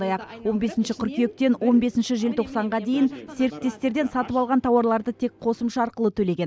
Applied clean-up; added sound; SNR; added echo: none; none; none; none.